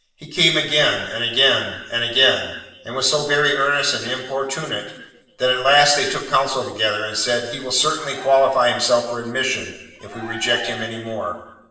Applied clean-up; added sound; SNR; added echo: neural separator model SepFormer DNS4.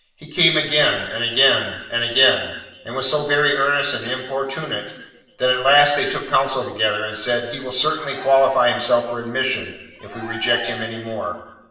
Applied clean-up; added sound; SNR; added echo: none; Cheering; 17 dB; reverberation time 1.0 s.